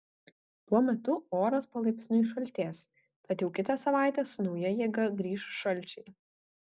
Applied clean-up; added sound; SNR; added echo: none; none; none; none.